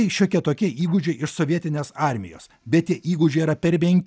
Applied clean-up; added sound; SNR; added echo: none; none; none; none.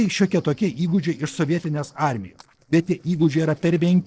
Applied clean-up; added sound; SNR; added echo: neural separator model SepFormer DNS4.